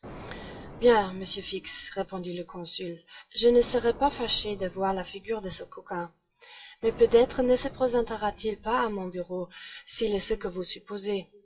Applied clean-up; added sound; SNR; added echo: classical method WPE with log-MMSE.